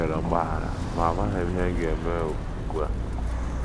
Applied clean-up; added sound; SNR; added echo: none; Walk, footsteps; -1 dB; none.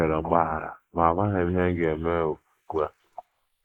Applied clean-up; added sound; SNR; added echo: neural mask model Resemble Enhance denoiser.